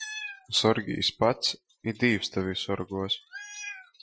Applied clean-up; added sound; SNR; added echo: classical method Wiener filter.